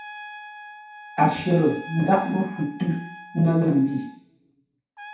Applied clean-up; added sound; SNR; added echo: none; Trumpet; 17 dB; reverberation time 0.6 s.